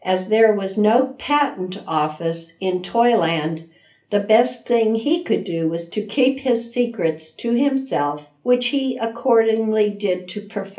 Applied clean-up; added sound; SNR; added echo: none; none; none; reverberation time 0.3 s.